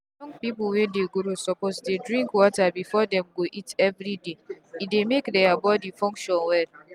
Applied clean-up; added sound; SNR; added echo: none; none; none; none.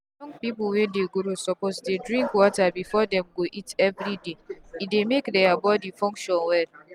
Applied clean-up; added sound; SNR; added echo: none; Bark; 15 dB; none.